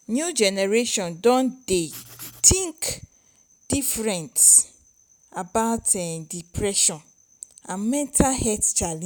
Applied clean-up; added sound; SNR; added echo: none; Writing; 19 dB; none.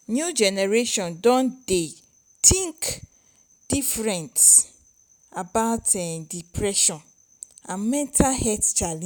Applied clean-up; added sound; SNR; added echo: none; none; none; none.